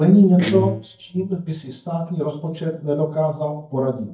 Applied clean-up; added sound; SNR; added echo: neural mask model DeepFilterNet 3.